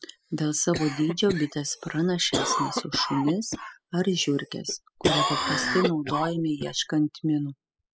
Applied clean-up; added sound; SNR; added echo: classical method spectral subtraction.